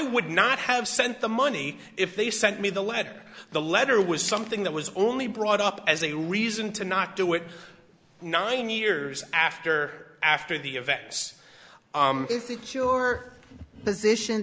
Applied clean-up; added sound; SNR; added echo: none; none; none; none.